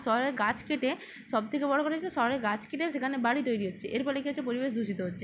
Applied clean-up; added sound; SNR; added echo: none; none; none; none.